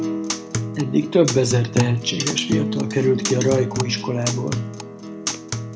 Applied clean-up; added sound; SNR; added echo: none; Acoustic guitar; 4 dB; none.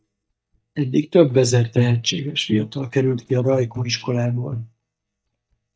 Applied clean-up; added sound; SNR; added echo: neural mask model DeepFilterNet 3.